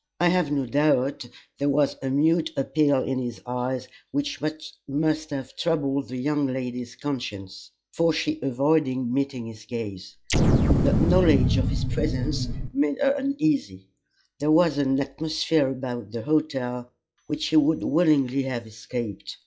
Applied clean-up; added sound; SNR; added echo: classical method log-MMSE.